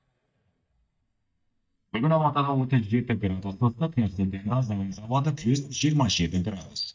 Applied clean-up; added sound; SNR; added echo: neural mask model DeepFilterNet 3.